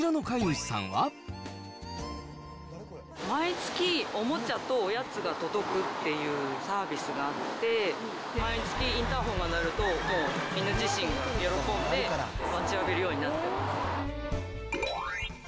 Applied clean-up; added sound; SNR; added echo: none; Chicken, rooster; 9 dB; none.